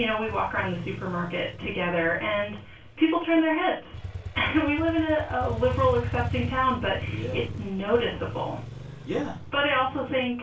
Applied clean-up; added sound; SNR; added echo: none; Motorcycle; 9 dB; reverberation time 0.2 s.